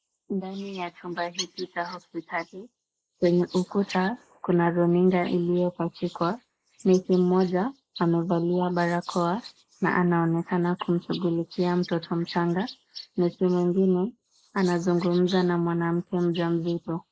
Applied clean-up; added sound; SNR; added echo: neural mask model Resemble Enhance denoiser.